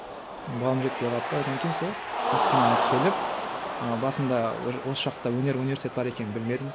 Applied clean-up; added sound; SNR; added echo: none; Cheering; 1 dB; none.